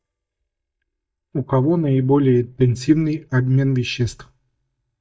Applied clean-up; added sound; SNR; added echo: neural mask model DeepFilterNet 3.